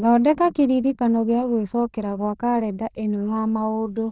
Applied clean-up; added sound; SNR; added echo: neural diffusion model UNIVERSE++.